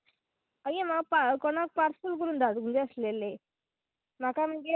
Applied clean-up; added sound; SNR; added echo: none; none; none; none.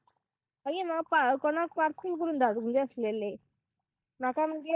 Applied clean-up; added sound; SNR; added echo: neural mask model DeepFilterNet 3.